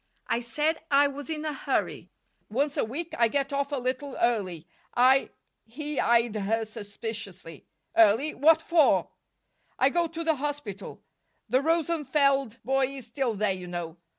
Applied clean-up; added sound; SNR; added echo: none; none; none; none.